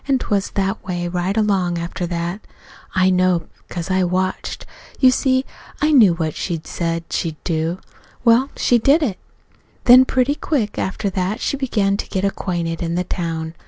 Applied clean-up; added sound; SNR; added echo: none; none; none; none.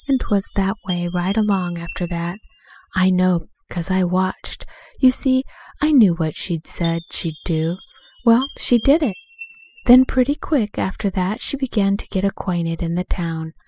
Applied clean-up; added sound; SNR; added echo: classical method spectral subtraction.